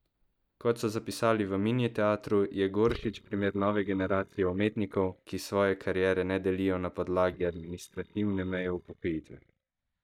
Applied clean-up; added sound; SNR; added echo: neural mask model DeepFilterNet 3.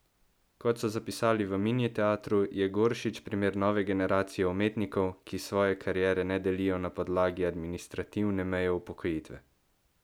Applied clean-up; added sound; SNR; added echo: none; none; none; none.